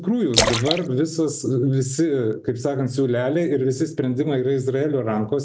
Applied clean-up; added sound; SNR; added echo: none; Splash, splatter; 5 dB; none.